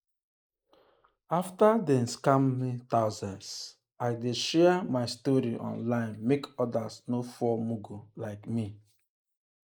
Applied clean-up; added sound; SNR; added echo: neural mask model Resemble Enhance denoiser.